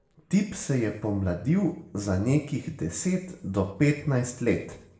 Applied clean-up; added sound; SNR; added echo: none; none; none; reverberation time 0.5 s.